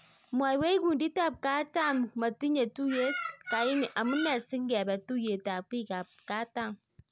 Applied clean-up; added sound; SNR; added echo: none; none; none; none.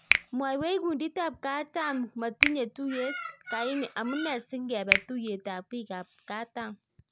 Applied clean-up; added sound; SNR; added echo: none; Finger snapping; 2 dB; none.